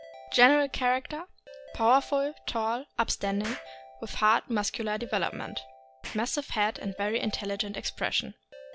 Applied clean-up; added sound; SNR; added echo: none; Explosion + Ringtone / Keyboard (musical); 18 dB; none.